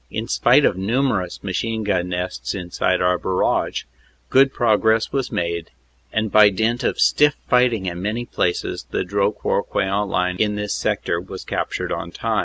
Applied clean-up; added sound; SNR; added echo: none; none; none; none.